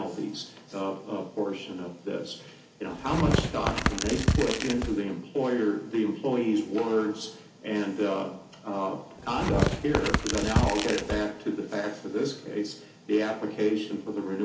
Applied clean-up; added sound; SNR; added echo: none; Tearing; 0 dB; reverberation time 0.4 s.